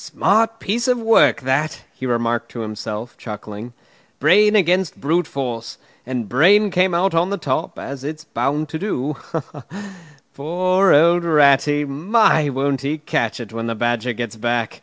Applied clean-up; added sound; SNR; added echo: none; none; none; none.